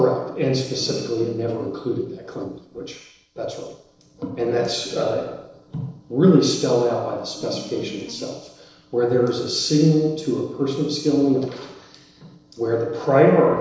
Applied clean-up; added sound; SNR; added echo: neural separator model SepFormer DNS4.